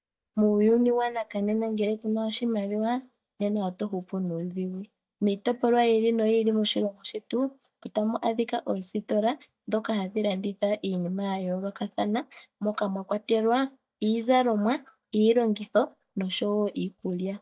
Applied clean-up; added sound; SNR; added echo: neural mask model DeepFilterNet 3.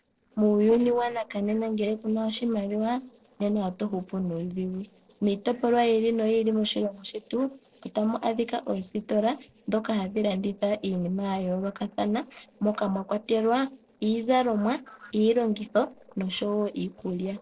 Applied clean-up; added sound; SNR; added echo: neural separator model SepFormer DNS4.